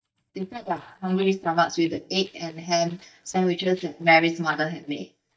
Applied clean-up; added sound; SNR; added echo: neural mask model DeepFilterNet 3.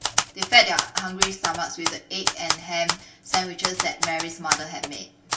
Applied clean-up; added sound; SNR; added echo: none; Typewriter; 1 dB; reverberation time 0.1 s.